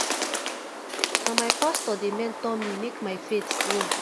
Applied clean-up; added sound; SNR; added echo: none; Bird; -2 dB; none.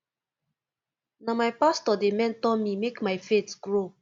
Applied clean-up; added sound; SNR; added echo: none; none; none; none.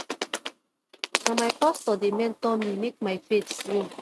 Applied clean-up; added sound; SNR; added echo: neural mask model RNNoise.